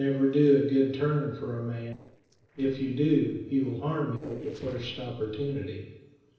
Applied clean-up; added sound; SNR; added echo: neural separator model SepFormer DNS4.